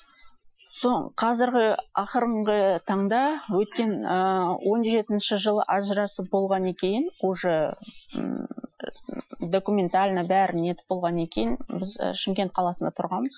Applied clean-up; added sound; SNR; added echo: classical method Wiener filter.